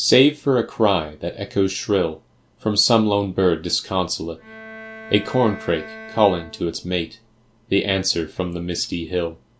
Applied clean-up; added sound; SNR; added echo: none; Bowed string instrument; 18 dB; none.